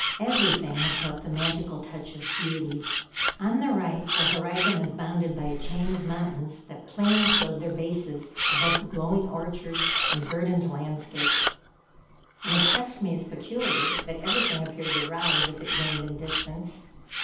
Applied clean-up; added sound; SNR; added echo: none; Camera; 0 dB; reverberation time 0.8 s.